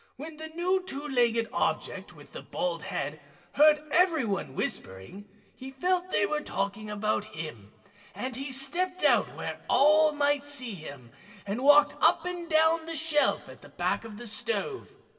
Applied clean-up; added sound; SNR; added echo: none; none; none; reverberation time 1.6 s.